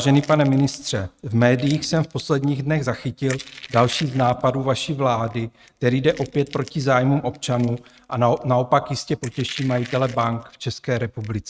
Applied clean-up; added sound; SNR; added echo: neural mask model RNNoise.